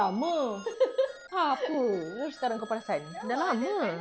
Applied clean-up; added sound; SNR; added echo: none; Telephone; 19 dB; none.